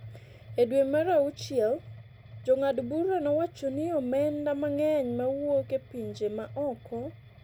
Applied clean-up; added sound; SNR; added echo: none; Mechanisms; 18 dB; none.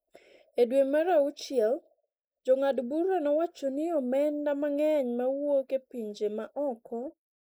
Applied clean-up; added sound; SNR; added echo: neural mask model Resemble Enhance denoiser.